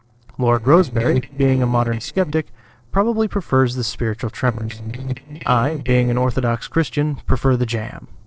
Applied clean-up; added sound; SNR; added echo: neural separator model SepFormer DNS4.